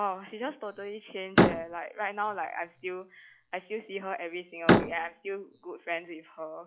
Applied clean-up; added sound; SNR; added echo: classical method log-MMSE.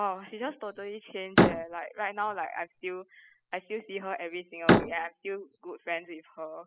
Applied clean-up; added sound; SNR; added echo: classical method spectral subtraction.